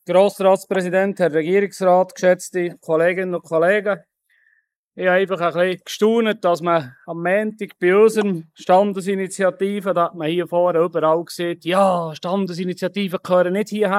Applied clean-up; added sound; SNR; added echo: neural mask model Resemble Enhance denoiser.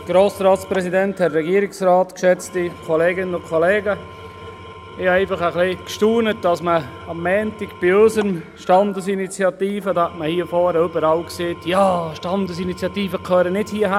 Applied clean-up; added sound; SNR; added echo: none; Engine / Tools; 18 dB; none.